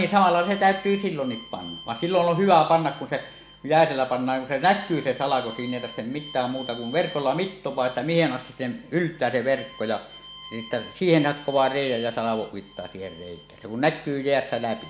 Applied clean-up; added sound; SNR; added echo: none; Bowed string instrument; 20 dB; none.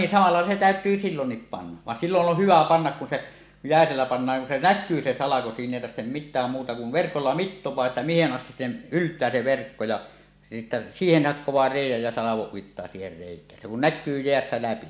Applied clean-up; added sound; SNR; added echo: none; none; none; none.